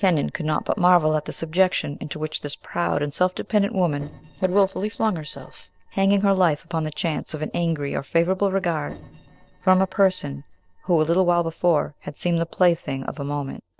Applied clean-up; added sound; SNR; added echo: neural separator model SepFormer DNS4.